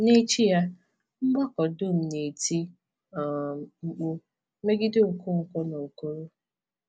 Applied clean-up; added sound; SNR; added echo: none; none; none; none.